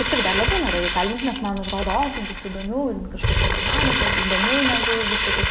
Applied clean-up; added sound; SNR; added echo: none; Crumpling, crinkling; -4 dB; none.